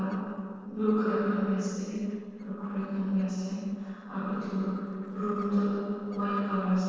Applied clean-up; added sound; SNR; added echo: neural separator model SepFormer DNS4.